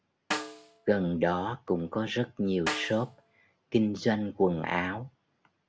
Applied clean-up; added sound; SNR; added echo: none; Snare drum; 11 dB; none.